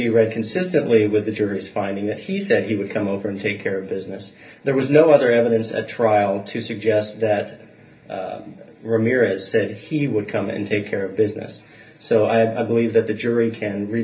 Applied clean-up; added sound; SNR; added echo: none; none; none; reverberation time 0.3 s.